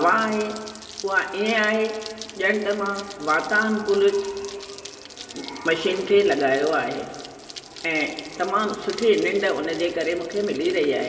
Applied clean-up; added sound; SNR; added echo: none; Rain; 18 dB; reverberation time 1.7 s.